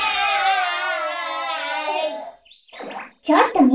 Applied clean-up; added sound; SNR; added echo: none; none; none; reverberation time 0.3 s.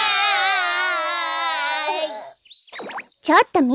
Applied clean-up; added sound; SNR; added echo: none; none; none; none.